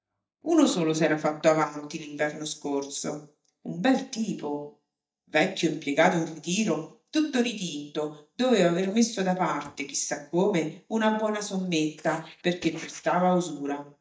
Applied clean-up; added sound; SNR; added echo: neural mask model DeepFilterNet 3.